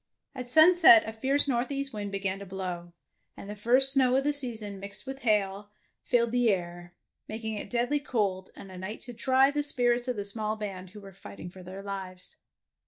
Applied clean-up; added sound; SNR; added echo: neural mask model DeepFilterNet 3.